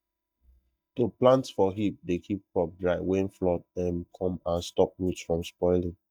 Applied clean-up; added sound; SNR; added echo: neural mask model DeepFilterNet 3.